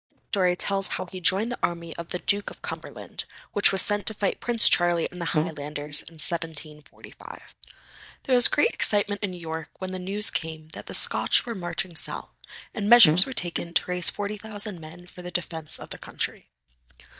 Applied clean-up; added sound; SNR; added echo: neural mask model DeepFilterNet 3.